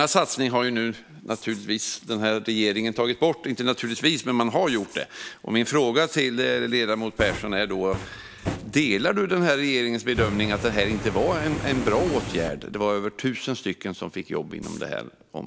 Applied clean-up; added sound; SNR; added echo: none; Fire; 12 dB; none.